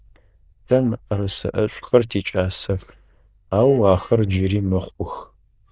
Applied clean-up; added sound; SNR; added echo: neural diffusion model UNIVERSE++.